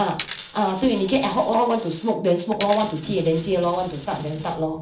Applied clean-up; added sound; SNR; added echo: none; Coin (dropping); 18 dB; reverberation time 0.4 s.